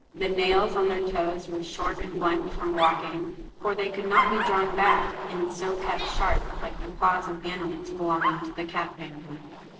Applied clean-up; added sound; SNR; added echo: neural separator model SepFormer DNS4.